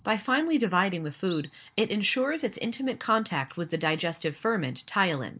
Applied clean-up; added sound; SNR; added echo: neural mask model Resemble Enhance denoiser.